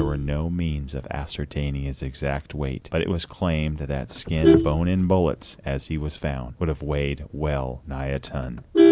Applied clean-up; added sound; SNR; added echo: none; Vehicle horn, car horn, honking; 1 dB; none.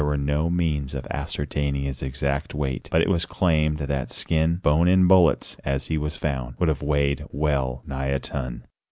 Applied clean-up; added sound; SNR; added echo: none; none; none; none.